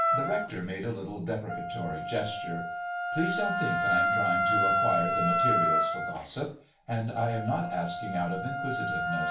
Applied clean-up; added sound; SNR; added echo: none; Wind instrument, woodwind instrument; -3 dB; reverberation time 0.4 s.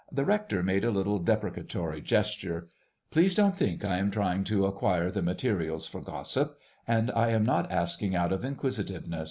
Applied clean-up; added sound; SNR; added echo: none; none; none; none.